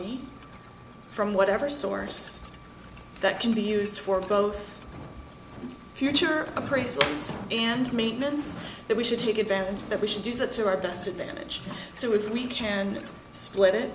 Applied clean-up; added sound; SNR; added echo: none; Wild animals; 14 dB; none.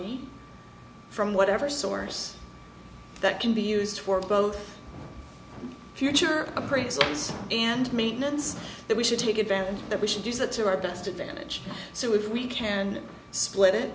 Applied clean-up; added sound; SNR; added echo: none; none; none; none.